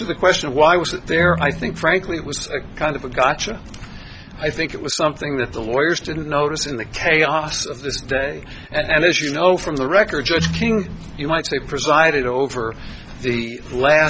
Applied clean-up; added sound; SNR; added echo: none; Piano; 10 dB; none.